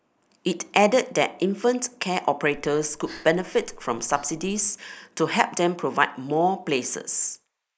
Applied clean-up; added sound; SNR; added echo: neural mask model Resemble Enhance denoiser.